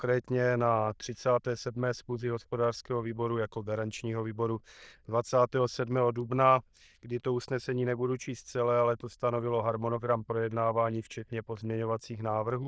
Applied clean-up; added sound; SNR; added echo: neural diffusion model UNIVERSE++.